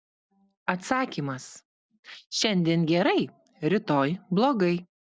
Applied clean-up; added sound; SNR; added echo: none; none; none; none.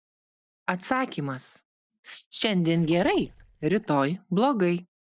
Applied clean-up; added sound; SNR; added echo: neural mask model DeepFilterNet 3.